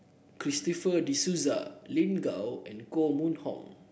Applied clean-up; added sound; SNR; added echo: none; none; none; none.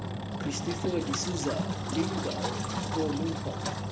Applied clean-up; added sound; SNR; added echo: none; Engine; -1 dB; none.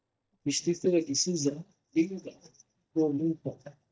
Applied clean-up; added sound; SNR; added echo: neural mask model DeepFilterNet 3.